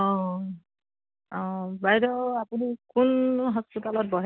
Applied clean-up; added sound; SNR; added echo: none; none; none; none.